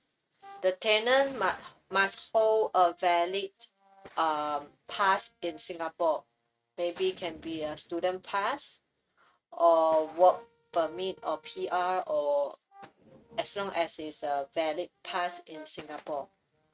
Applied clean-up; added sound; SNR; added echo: neural mask model RNNoise.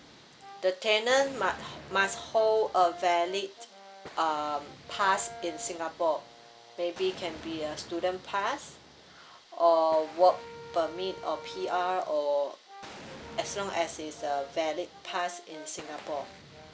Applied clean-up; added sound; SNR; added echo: none; Explosion + Brass instrument; 16 dB; none.